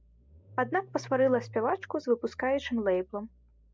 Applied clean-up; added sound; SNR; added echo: none; Engine starting / Car; 19 dB; none.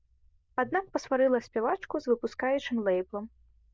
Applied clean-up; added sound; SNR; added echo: neural diffusion model UNIVERSE++.